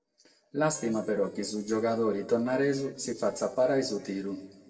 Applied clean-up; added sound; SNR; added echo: neural separator model SepFormer DNS4.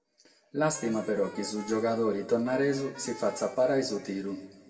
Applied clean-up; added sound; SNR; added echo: none; Wind instrument, woodwind instrument; 18 dB; reverberation time 2.1 s.